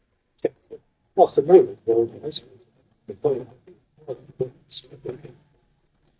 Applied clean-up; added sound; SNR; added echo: neural mask model DeepFilterNet 3.